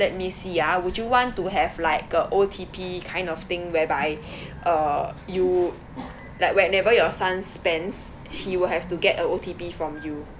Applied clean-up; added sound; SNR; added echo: none; Bird vocalization, bird call, bird song; 15 dB; none.